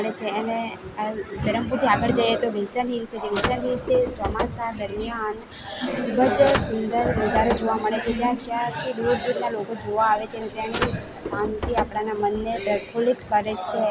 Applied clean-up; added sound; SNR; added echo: none; Car; 8 dB; none.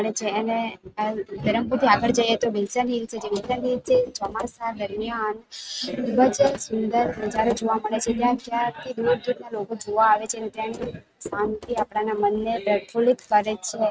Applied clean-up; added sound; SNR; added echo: neural mask model RNNoise.